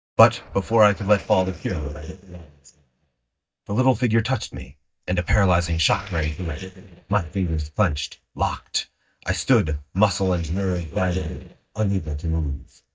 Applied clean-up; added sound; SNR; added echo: neural mask model DeepFilterNet 3.